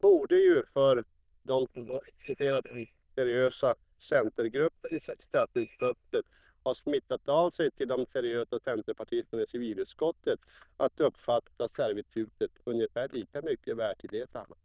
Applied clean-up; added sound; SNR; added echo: neural diffusion model UNIVERSE++.